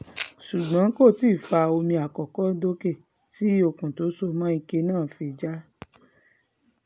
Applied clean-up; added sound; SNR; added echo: none; none; none; none.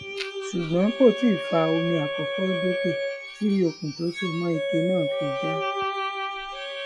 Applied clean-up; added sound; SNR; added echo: classical method log-MMSE.